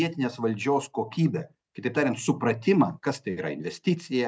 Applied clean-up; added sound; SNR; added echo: none; none; none; none.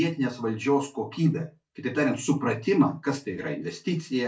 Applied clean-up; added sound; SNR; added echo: none; none; none; reverberation time 0.2 s.